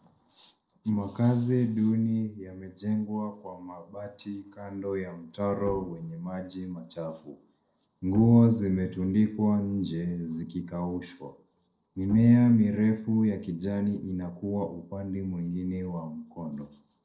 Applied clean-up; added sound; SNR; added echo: neural separator model SepFormer DNS4.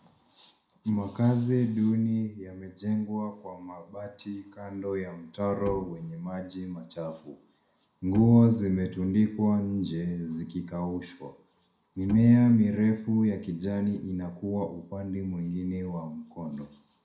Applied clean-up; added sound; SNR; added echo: none; Bowed string instrument; 17 dB; reverberation time 0.4 s.